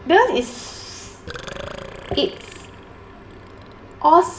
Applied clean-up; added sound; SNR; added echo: none; Burping, eructation; 17 dB; reverberation time 0.7 s.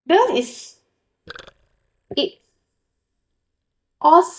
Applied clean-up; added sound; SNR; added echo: neural mask model DeepFilterNet 3.